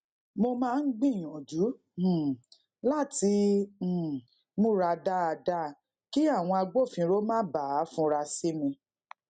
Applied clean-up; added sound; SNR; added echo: none; none; none; none.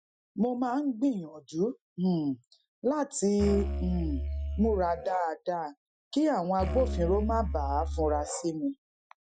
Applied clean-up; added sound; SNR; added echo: classical method Wiener filter.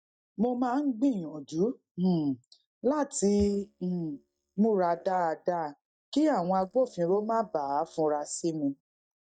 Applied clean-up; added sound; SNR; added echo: neural mask model DeepFilterNet 3.